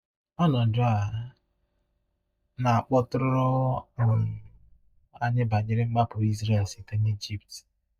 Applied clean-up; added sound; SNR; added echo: neural mask model DeepFilterNet 3.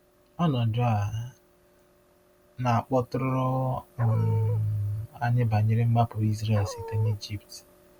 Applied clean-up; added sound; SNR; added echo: none; Dog; 11 dB; none.